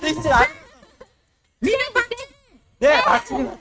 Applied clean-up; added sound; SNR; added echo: neural mask model RNNoise.